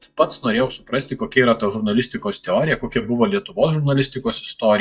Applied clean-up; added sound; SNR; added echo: neural mask model DeepFilterNet 3.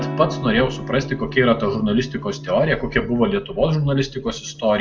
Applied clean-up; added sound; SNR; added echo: none; Electric guitar / Strum; 12 dB; reverberation time 0.3 s.